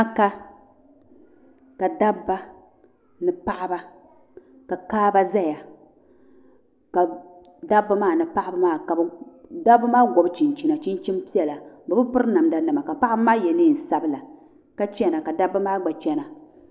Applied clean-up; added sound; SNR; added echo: none; none; none; none.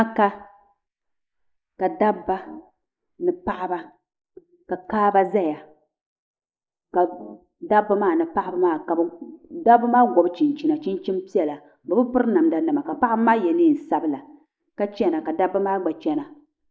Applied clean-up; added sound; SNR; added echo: neural mask model Resemble Enhance denoiser.